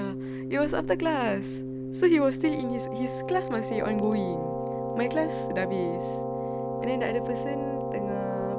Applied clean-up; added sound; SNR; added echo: none; Keyboard (musical); 4 dB; none.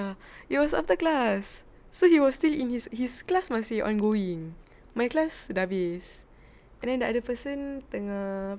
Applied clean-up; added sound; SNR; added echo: none; none; none; none.